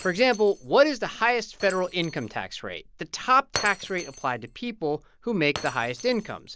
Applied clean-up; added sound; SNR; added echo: none; Shatter; 16 dB; none.